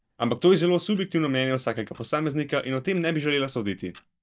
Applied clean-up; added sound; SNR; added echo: neural mask model DeepFilterNet 3.